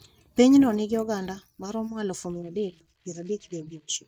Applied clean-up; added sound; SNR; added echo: neural mask model DeepFilterNet 3.